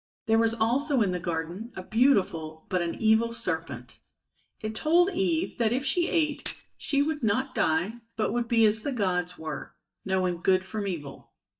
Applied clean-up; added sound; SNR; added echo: neural mask model DeepFilterNet 3.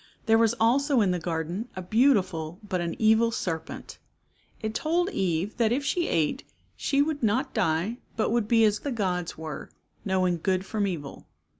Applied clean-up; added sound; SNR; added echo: none; none; none; none.